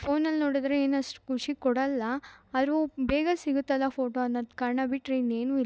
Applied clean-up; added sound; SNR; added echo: none; none; none; none.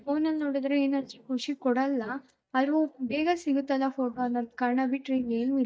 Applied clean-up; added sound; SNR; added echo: neural mask model DeepFilterNet 3.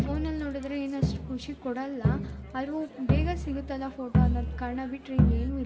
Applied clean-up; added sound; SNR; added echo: none; Crowd; -5 dB; reverberation time 0.4 s.